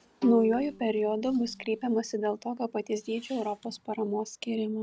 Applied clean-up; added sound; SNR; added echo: none; Bowed string instrument; 16 dB; none.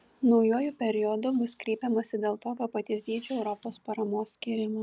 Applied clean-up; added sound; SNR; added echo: none; none; none; none.